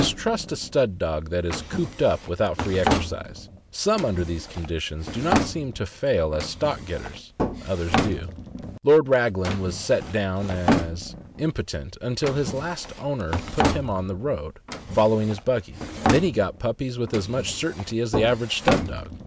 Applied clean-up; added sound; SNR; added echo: none; Drawer open or close; 5 dB; none.